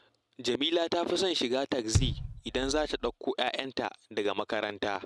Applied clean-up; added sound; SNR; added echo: neural mask model RNNoise.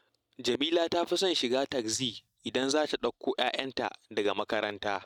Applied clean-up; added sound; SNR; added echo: neural mask model DeepFilterNet 3.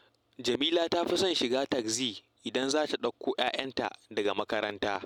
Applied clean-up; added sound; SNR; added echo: none; none; none; none.